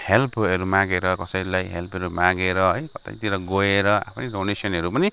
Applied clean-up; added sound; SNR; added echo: none; none; none; none.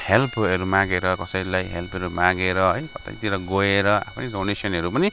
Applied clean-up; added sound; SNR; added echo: none; Bowed string instrument + Bird; 19 dB; none.